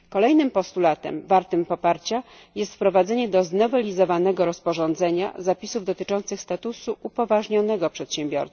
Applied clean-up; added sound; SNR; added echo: none; none; none; none.